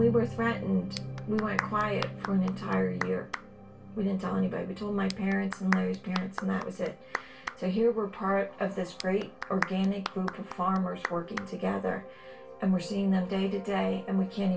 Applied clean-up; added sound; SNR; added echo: none; Clapping; 11 dB; reverberation time 0.2 s.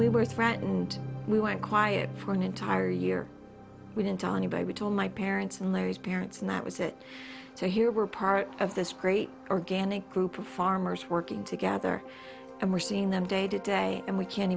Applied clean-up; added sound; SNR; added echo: none; none; none; none.